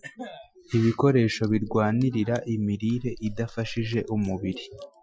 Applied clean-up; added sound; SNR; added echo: classical method Wiener filter.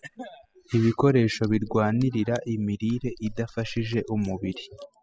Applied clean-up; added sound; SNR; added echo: classical method spectral subtraction.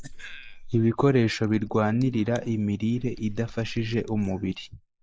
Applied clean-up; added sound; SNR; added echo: neural mask model Resemble Enhance denoiser.